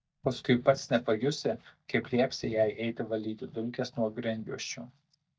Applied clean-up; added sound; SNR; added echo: neural mask model DeepFilterNet 3.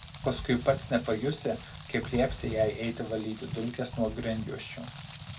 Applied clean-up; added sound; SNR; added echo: none; Rain; 9 dB; reverberation time 0.1 s.